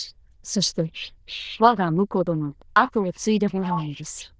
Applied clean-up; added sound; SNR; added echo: neural diffusion model UNIVERSE++.